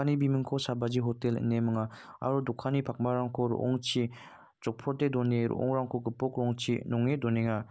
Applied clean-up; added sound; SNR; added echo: none; none; none; none.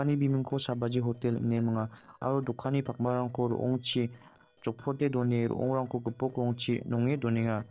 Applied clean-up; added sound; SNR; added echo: neural separator model SepFormer DNS4.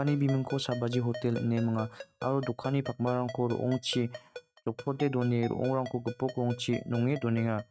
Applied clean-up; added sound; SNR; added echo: neural mask model RNNoise.